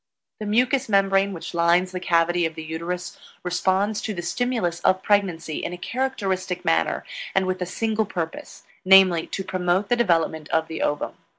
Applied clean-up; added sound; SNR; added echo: none; none; none; none.